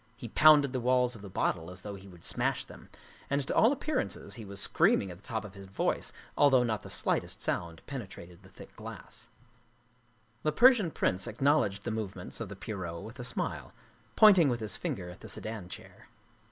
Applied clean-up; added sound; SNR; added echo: none; none; none; none.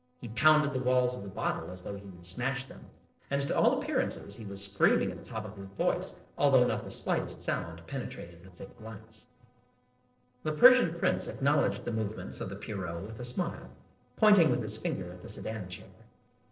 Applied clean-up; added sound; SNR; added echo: neural separator model SepFormer DNS4.